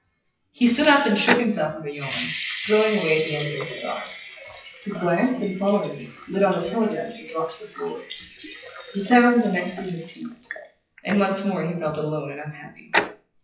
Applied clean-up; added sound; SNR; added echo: classical method WPE with log-MMSE.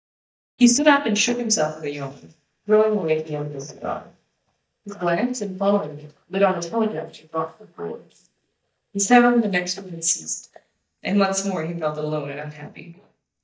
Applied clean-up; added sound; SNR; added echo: neural mask model DeepFilterNet 3.